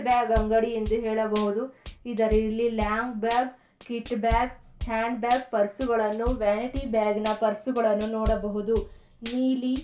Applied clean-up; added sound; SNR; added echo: none; Drum / Drum kit; 10 dB; reverberation time 0.3 s.